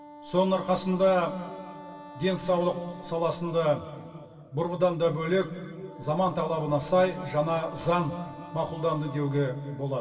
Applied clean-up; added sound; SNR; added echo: none; Wind instrument, woodwind instrument; 18 dB; reverberation time 2.4 s.